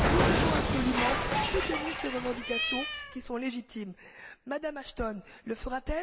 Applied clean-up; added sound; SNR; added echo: none; Cat; -3 dB; none.